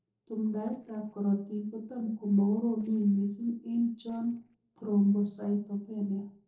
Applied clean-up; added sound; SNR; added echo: neural separator model SepFormer DNS4.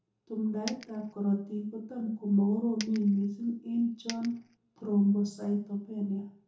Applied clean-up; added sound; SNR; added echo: none; Coin (dropping); 15 dB; reverberation time 0.7 s.